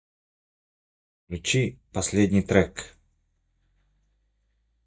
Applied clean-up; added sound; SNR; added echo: neural mask model DeepFilterNet 3.